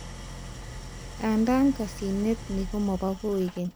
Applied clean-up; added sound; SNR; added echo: none; Idling; 11 dB; none.